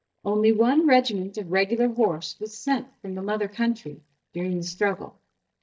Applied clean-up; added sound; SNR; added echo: neural mask model DeepFilterNet 3.